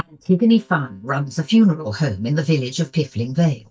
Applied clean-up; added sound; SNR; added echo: neural mask model DeepFilterNet 3.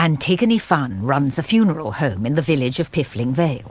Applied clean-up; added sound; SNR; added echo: none; none; none; none.